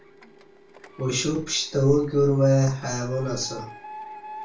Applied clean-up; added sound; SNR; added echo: none; Printer; 19 dB; reverberation time 0.3 s.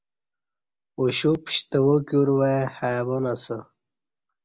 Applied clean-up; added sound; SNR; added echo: none; none; none; none.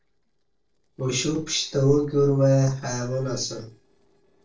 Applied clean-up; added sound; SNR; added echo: neural separator model SepFormer DNS4.